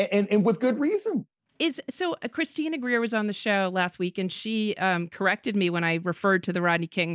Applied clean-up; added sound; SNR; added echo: none; none; none; none.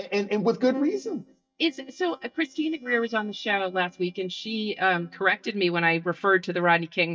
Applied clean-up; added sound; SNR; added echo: neural mask model DeepFilterNet 3.